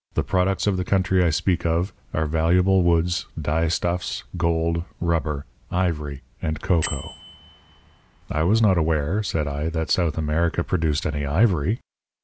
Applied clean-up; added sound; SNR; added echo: none; Bell; 16 dB; none.